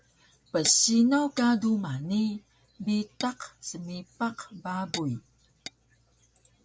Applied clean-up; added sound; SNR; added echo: none; Tap / Glass; 18 dB; none.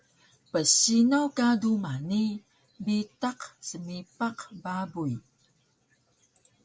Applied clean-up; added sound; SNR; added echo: none; none; none; none.